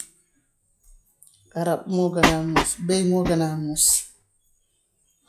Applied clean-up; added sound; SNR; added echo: classical method log-MMSE.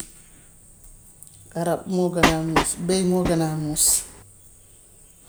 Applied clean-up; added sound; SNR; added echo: none; Train; 1 dB; none.